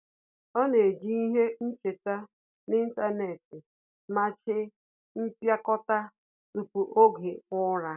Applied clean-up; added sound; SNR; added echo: none; none; none; none.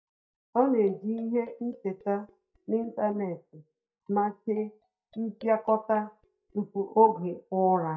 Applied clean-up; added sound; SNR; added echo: neural mask model DeepFilterNet 3.